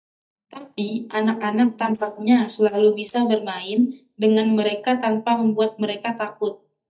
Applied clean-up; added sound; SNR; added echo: neural mask model DeepFilterNet 3.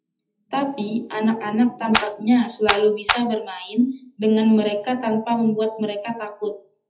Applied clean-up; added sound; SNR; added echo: classical method WPE with log-MMSE.